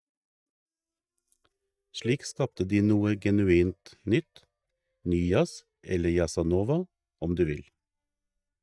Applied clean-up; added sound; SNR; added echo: neural mask model DeepFilterNet 3.